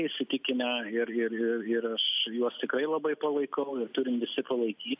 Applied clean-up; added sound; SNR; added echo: none; none; none; none.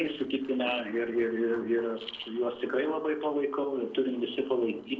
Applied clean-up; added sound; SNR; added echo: neural separator model SepFormer DNS4.